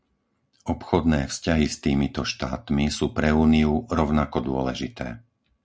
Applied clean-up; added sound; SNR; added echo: none; none; none; none.